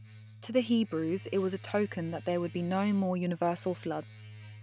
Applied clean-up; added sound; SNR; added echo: none; Domestic sounds, home sounds; 17 dB; none.